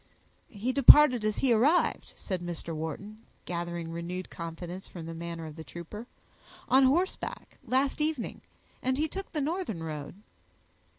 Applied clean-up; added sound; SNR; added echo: none; none; none; none.